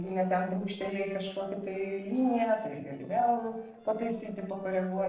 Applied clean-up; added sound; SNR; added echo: neural separator model SepFormer DNS4.